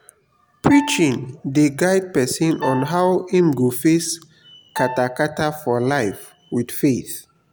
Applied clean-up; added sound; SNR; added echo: none; Piano; 13 dB; none.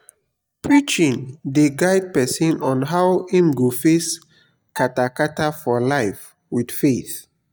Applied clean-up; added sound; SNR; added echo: neural mask model DeepFilterNet 3.